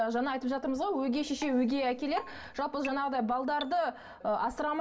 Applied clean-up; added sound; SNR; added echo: none; Keyboard (musical); 17 dB; reverberation time 1.9 s.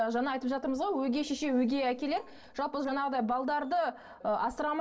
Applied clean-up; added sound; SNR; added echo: neural separator model SepFormer DNS4.